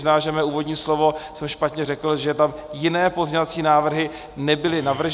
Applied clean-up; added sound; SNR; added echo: none; none; none; none.